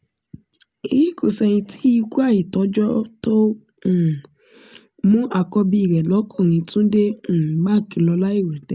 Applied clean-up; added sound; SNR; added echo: none; none; none; none.